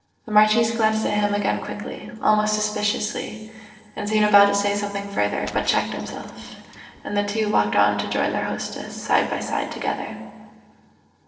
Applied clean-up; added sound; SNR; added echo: neural separator model SepFormer DNS4.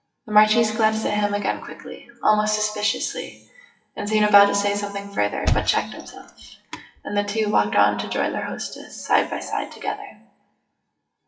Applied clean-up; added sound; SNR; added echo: classical method WPE with log-MMSE.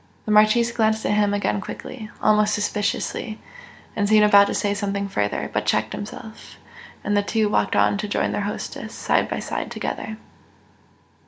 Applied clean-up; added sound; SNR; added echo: none; none; none; none.